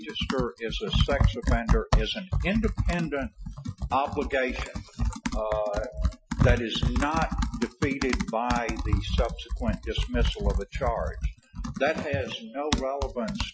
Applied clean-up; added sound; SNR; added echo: classical method Wiener filter.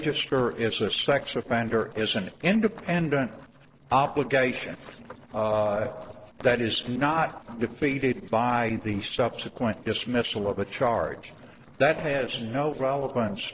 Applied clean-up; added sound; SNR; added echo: neural separator model SepFormer DNS4.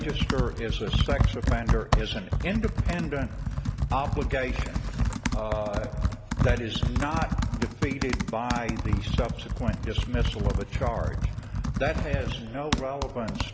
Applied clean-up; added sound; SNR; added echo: none; Computer keyboard; -4 dB; none.